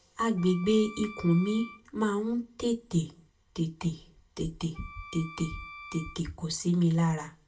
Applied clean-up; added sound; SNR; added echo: none; Wind instrument, woodwind instrument; 18 dB; reverberation time 0.2 s.